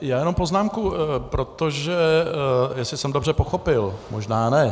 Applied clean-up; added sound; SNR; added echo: none; none; none; none.